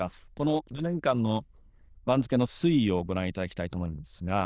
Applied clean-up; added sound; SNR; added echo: neural diffusion model UNIVERSE++.